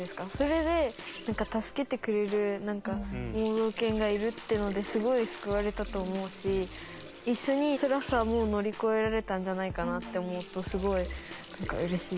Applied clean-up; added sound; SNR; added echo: none; Water tap, faucet; 18 dB; none.